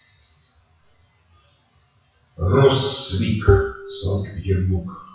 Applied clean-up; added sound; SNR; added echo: classical method WPE with log-MMSE.